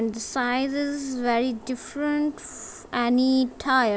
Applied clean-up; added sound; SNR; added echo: none; none; none; none.